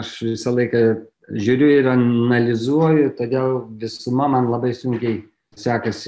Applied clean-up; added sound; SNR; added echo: none; none; none; none.